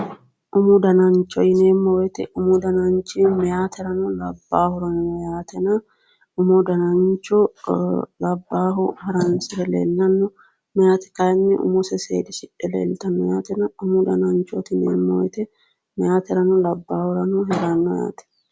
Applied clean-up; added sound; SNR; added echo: none; none; none; none.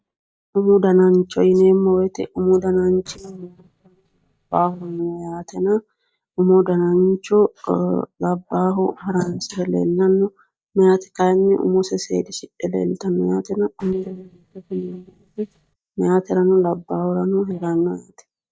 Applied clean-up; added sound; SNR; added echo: neural mask model DeepFilterNet 3.